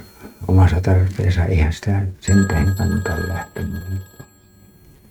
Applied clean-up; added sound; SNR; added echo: neural mask model RNNoise.